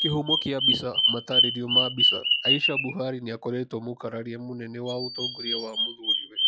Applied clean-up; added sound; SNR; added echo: classical method log-MMSE.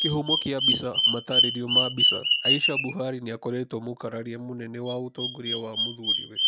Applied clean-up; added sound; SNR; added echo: none; Bird vocalization, bird call, bird song; -5 dB; none.